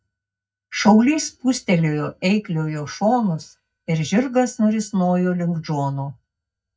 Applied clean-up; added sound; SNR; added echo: neural mask model DeepFilterNet 3.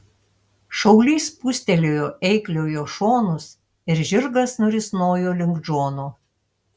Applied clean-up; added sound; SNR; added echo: none; none; none; none.